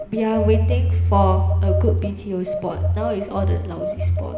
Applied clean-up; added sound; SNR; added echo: none; Telephone; -4 dB; reverberation time 1.7 s.